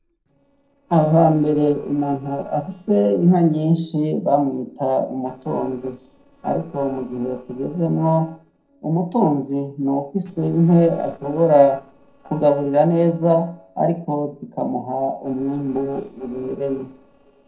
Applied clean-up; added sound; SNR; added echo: neural separator model SepFormer DNS4.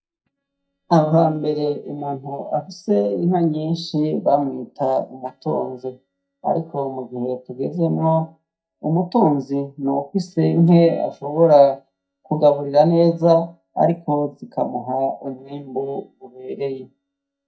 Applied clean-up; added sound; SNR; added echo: neural mask model DeepFilterNet 3.